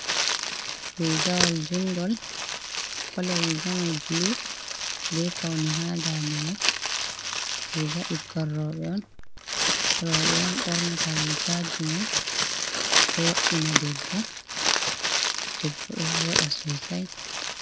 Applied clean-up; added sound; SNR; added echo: none; Crumpling, crinkling; -2 dB; none.